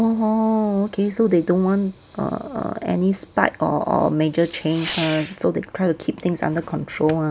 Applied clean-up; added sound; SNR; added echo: none; Fireworks; 17 dB; none.